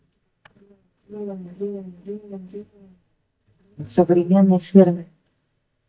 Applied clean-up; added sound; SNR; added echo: neural mask model DeepFilterNet 3.